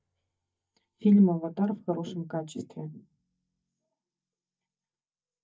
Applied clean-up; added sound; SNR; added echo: neural mask model DeepFilterNet 3.